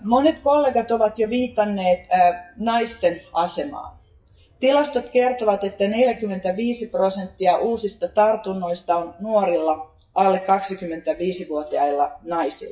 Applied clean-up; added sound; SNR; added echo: classical method WPE with log-MMSE.